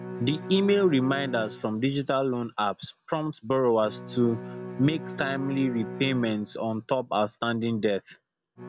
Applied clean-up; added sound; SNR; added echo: none; Bowed string instrument; 13 dB; none.